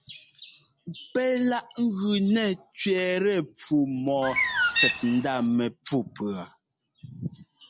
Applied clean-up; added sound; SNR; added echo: none; Bird; -3 dB; none.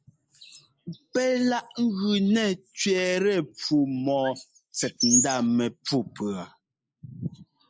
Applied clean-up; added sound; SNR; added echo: neural mask model Resemble Enhance denoiser.